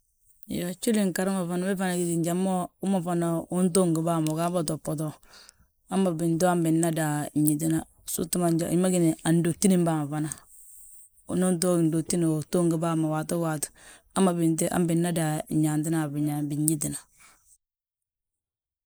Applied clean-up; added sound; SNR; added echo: neural mask model Resemble Enhance denoiser.